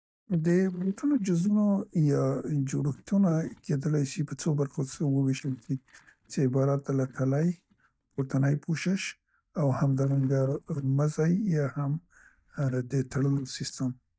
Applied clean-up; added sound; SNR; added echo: neural mask model DeepFilterNet 3.